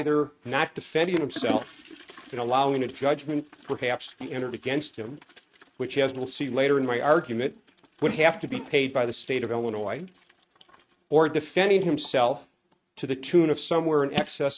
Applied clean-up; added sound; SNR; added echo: neural mask model RNNoise.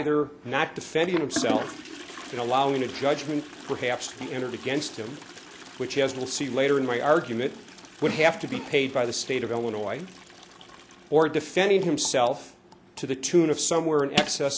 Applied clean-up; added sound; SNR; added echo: none; Toilet flush; 13 dB; none.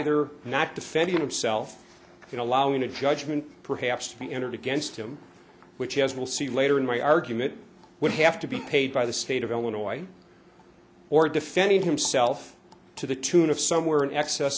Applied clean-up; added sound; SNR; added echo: none; none; none; none.